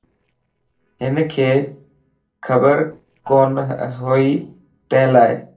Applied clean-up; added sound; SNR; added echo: neural separator model SepFormer DNS4.